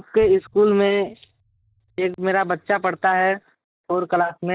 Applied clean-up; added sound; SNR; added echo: neural mask model DeepFilterNet 3.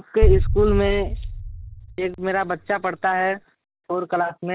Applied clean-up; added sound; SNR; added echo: none; Boom; 0 dB; none.